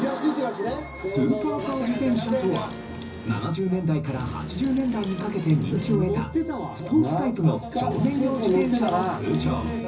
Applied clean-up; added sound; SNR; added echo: none; Wind; 13 dB; reverberation time 0.4 s.